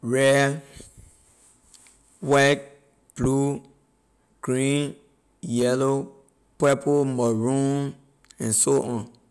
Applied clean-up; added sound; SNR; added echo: none; none; none; none.